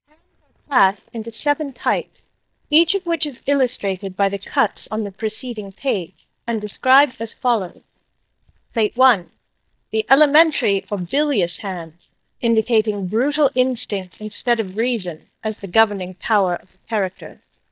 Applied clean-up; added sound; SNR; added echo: neural mask model DeepFilterNet 3.